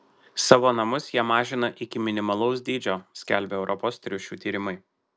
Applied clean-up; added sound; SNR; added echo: none; none; none; none.